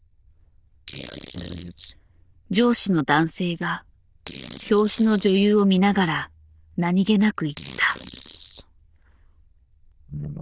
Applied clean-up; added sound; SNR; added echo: neural diffusion model UNIVERSE++.